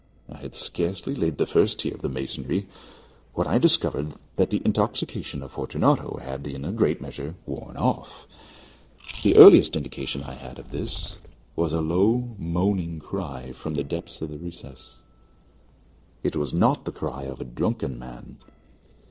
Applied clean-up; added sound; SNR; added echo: neural separator model SepFormer DNS4.